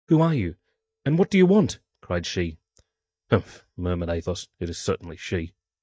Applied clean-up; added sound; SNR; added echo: neural mask model DeepFilterNet 3.